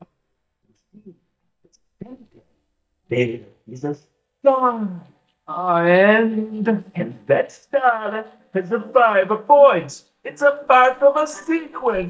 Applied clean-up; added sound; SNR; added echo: neural mask model DeepFilterNet 3.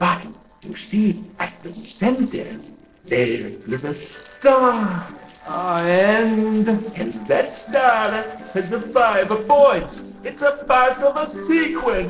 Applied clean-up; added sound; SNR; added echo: neural separator model SepFormer DNS4.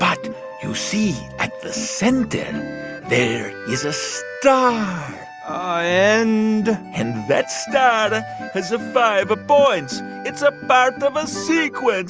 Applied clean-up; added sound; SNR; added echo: none; none; none; none.